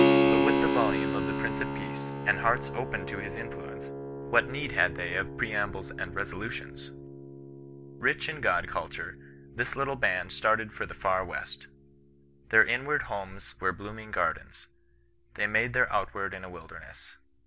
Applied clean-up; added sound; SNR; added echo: none; Keyboard (musical); 1 dB; none.